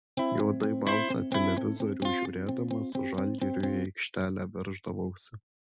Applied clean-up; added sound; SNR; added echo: none; Electric guitar; -1 dB; none.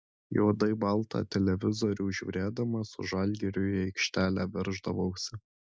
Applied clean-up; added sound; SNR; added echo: none; none; none; none.